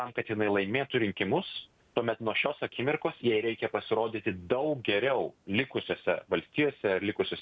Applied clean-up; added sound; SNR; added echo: none; none; none; none.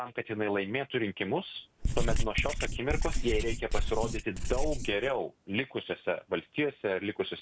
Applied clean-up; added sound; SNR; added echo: none; Writing; -3 dB; none.